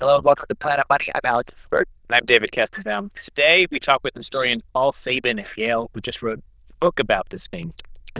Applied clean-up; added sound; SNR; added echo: neural diffusion model UNIVERSE++.